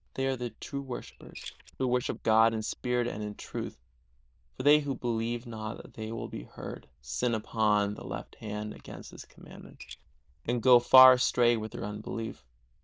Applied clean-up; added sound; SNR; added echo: neural diffusion model UNIVERSE++.